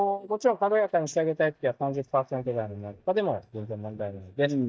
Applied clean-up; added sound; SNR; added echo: neural mask model DeepFilterNet 3.